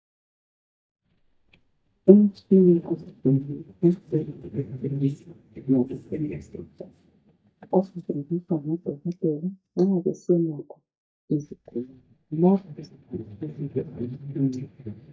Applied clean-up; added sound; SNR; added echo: neural mask model DeepFilterNet 3.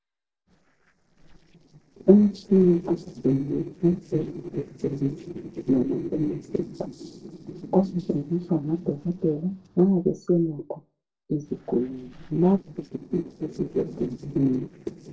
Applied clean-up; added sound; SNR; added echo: neural separator model SepFormer DNS4.